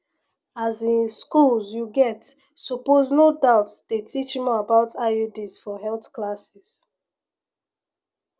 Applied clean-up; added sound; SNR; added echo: none; none; none; none.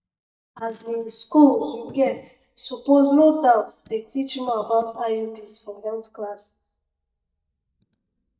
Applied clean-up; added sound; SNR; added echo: neural mask model DeepFilterNet 3.